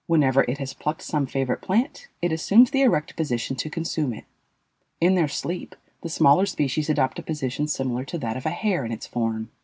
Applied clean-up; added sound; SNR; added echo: none; none; none; none.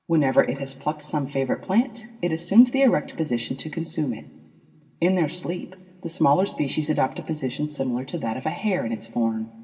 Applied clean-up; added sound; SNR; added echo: none; none; none; reverberation time 2.9 s.